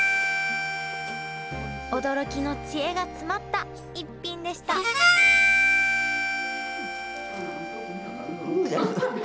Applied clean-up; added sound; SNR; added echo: none; Harmonica; -5 dB; none.